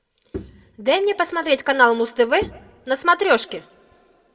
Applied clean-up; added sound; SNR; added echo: none; Bowed string instrument; 19 dB; reverberation time 0.3 s.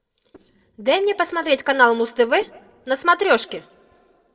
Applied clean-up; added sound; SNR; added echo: neural separator model SepFormer DNS4.